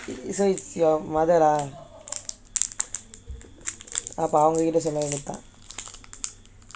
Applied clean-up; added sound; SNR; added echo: none; none; none; none.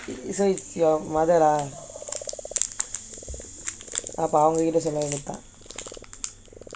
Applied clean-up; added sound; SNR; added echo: none; Rattle (instrument) + Frog; 17 dB; none.